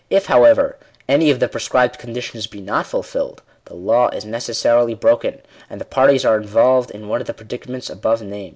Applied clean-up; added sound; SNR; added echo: none; none; none; none.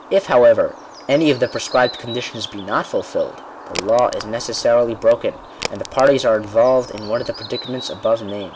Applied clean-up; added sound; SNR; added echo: none; Crack + Bird; 16 dB; none.